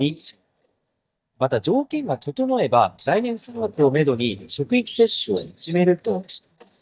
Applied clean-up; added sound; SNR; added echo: neural mask model DeepFilterNet 3.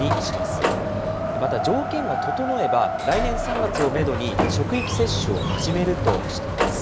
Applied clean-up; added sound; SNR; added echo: none; Wind + Sliding door; -2 dB; none.